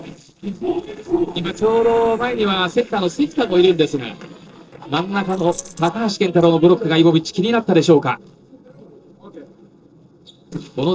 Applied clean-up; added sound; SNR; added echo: neural separator model SepFormer DNS4.